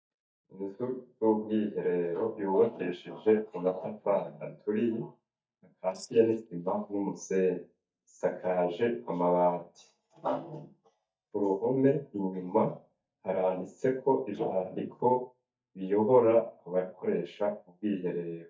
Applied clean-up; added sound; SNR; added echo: neural mask model DeepFilterNet 3.